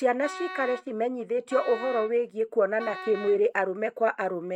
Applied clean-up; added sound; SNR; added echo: neural mask model RNNoise.